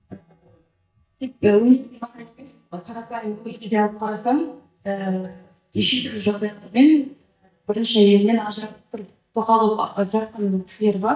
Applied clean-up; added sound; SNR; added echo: neural mask model DeepFilterNet 3.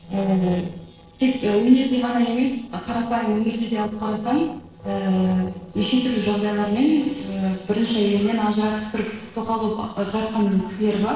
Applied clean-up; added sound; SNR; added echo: neural separator model SepFormer DNS4.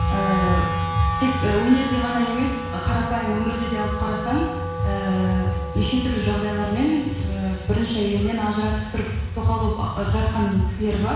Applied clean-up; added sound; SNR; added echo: none; Wind instrument, woodwind instrument; 9 dB; reverberation time 1.1 s.